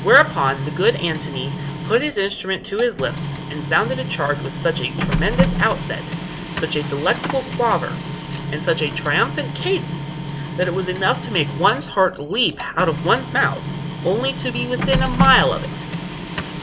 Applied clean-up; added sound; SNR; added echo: none; Printer; 4 dB; none.